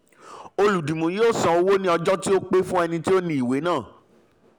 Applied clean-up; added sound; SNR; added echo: none; none; none; none.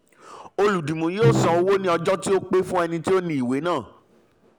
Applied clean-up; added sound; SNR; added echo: none; Bowed string instrument; 7 dB; none.